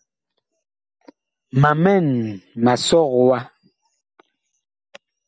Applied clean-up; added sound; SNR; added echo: none; none; none; none.